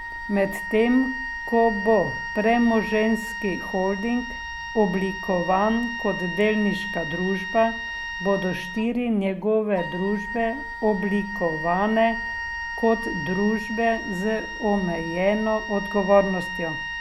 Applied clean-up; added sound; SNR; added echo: none; Wind instrument, woodwind instrument; 8 dB; none.